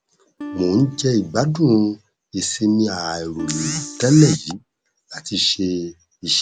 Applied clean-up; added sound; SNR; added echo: none; Acoustic guitar; 15 dB; none.